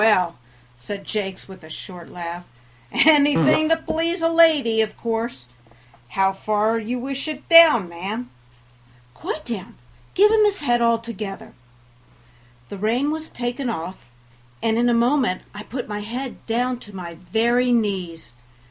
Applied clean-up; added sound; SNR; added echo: none; Fart; 0 dB; none.